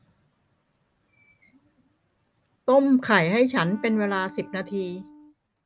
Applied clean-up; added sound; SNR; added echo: none; Wind instrument, woodwind instrument; 20 dB; none.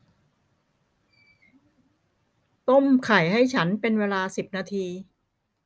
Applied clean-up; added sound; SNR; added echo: none; none; none; none.